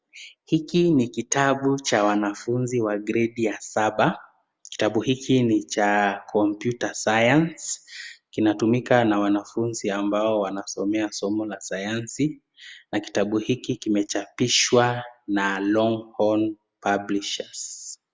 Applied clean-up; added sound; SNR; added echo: none; none; none; none.